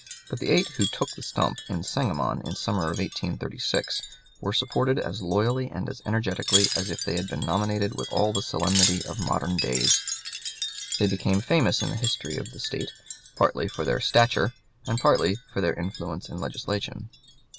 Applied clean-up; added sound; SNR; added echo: none; Wind chime; 7 dB; none.